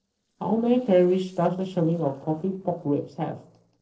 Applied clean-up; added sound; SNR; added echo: neural separator model SepFormer DNS4.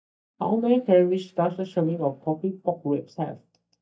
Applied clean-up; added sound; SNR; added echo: neural mask model DeepFilterNet 3.